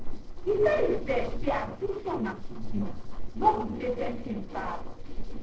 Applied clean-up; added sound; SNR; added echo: neural separator model SepFormer DNS4.